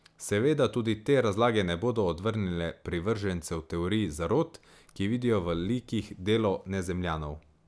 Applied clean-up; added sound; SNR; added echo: none; none; none; none.